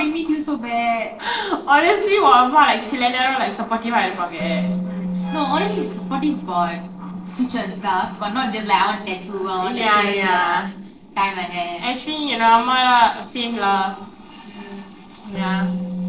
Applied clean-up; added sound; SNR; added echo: neural separator model SepFormer DNS4.